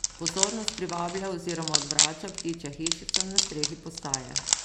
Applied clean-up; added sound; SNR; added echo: none; Wood; -5 dB; none.